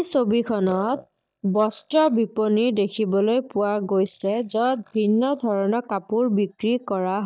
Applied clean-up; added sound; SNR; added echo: neural mask model DeepFilterNet 3.